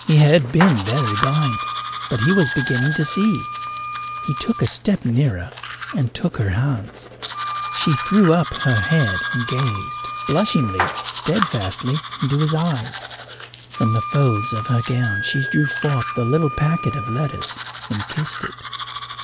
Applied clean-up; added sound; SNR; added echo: none; Domestic sounds, home sounds + Wind instrument, woodwind instrument; 7 dB; none.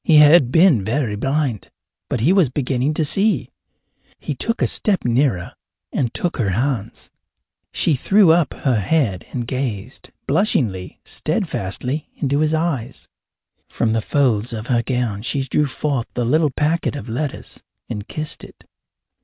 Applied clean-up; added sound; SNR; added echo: none; none; none; none.